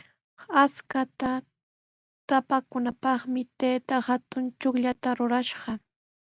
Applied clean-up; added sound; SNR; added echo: none; none; none; none.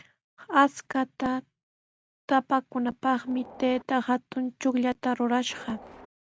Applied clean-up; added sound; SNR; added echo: none; Train; 18 dB; none.